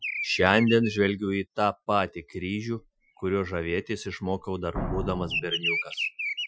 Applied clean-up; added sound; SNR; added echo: classical method Wiener filter.